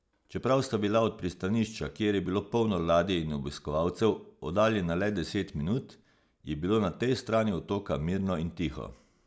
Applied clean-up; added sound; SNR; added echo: none; none; none; none.